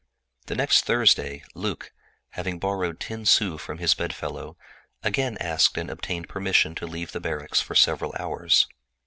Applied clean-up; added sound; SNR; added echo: none; none; none; none.